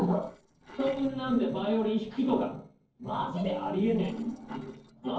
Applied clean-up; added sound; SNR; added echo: neural separator model SepFormer DNS4.